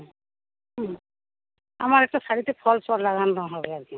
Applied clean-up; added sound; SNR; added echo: none; none; none; none.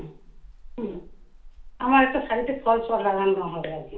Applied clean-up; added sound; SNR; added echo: none; Rain; 19 dB; reverberation time 0.4 s.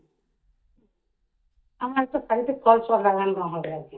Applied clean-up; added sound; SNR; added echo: neural mask model DeepFilterNet 3.